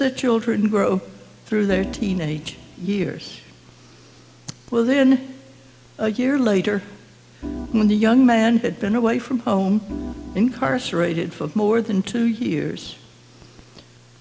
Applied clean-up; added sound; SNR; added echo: none; Organ; 15 dB; none.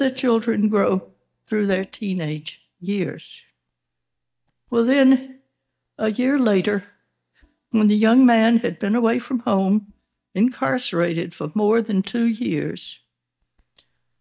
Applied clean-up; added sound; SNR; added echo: neural mask model DeepFilterNet 3.